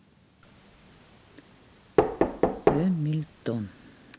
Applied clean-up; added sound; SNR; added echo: none; Knock; -4 dB; none.